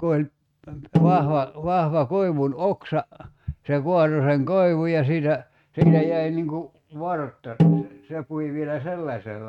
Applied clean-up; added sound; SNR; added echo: neural mask model RNNoise.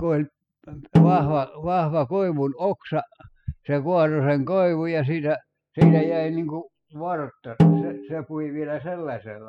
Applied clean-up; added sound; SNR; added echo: classical method spectral subtraction.